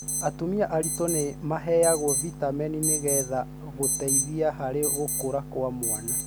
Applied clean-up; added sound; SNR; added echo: none; Alarm; 4 dB; none.